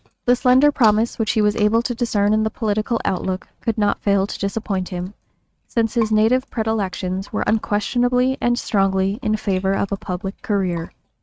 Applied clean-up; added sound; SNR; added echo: neural mask model RNNoise.